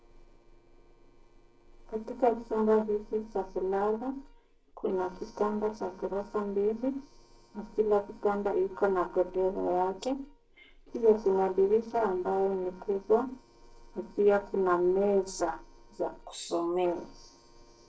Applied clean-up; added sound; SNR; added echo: neural separator model SepFormer DNS4.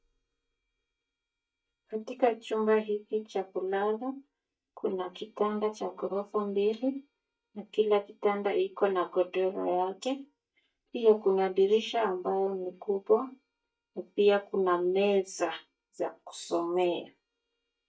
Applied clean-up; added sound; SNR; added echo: neural mask model DeepFilterNet 3.